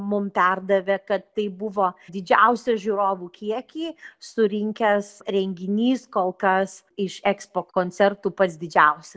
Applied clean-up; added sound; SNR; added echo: none; none; none; none.